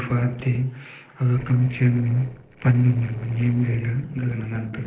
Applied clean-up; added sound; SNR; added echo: neural separator model SepFormer DNS4.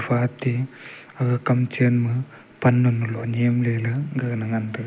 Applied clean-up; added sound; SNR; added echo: none; none; none; none.